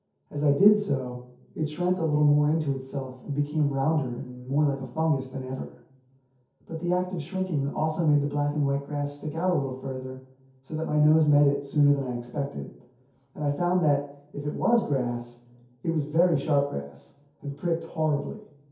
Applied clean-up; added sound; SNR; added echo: none; none; none; reverberation time 0.6 s.